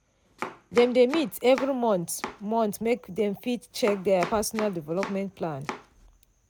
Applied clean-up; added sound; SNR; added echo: none; Domestic sounds, home sounds; 12 dB; none.